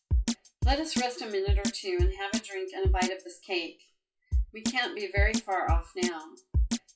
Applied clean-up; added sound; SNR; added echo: classical method WPE with log-MMSE.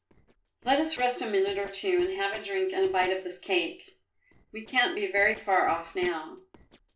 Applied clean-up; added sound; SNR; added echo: neural separator model SepFormer DNS4.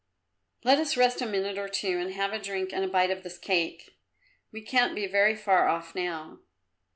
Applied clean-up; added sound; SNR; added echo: none; none; none; none.